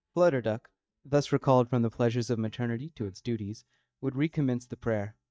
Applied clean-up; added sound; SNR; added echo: neural mask model DeepFilterNet 3.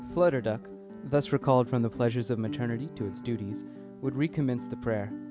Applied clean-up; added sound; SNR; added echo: none; Guitar; 12 dB; none.